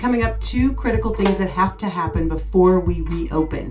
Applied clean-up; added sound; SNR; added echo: none; Snare drum; 12 dB; reverberation time 0.2 s.